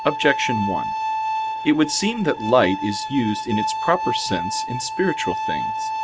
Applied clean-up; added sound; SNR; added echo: none; Bowed string instrument; 3 dB; none.